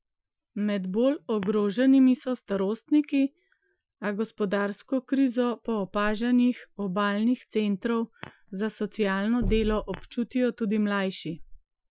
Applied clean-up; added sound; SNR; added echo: classical method Wiener filter.